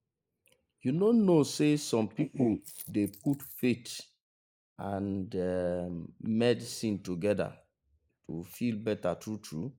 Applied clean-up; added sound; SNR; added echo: neural mask model Resemble Enhance denoiser.